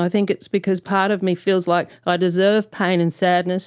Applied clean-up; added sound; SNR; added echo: none; none; none; none.